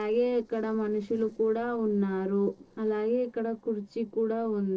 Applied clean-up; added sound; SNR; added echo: neural separator model SepFormer DNS4.